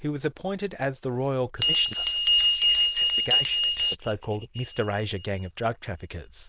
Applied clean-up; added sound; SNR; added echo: neural diffusion model UNIVERSE++.